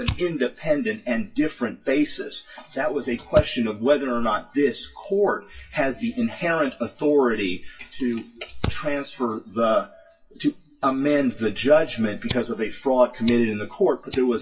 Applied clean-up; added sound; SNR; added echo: classical method WPE with log-MMSE.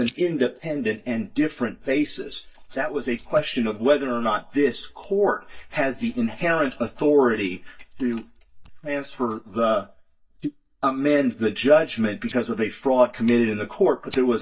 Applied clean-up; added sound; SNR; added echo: neural mask model DeepFilterNet 3.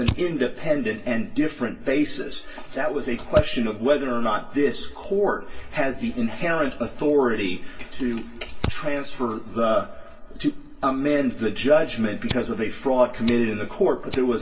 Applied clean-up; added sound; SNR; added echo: none; Fire; 15 dB; reverberation time 0.2 s.